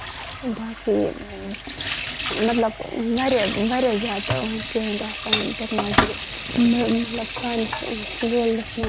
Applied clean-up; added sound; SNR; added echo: none; Sink (filling or washing) / Water tap, faucet; 5 dB; none.